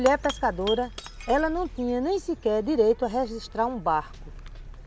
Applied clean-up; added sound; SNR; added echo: none; Car + Shatter / Crushing; 13 dB; none.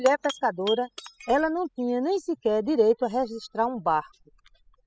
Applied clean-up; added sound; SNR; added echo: classical method spectral subtraction.